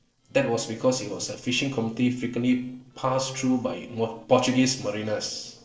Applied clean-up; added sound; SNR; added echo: neural separator model SepFormer DNS4.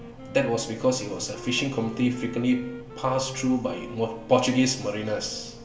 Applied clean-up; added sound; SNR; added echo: none; Wind instrument, woodwind instrument; 18 dB; reverberation time 1.3 s.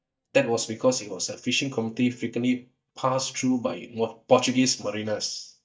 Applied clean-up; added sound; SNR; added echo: neural mask model DeepFilterNet 3.